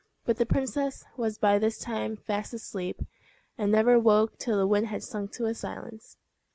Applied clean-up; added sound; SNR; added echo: none; none; none; none.